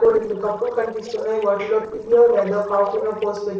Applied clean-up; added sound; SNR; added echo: neural separator model SepFormer DNS4.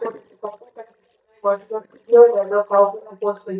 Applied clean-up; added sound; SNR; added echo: neural mask model DeepFilterNet 3.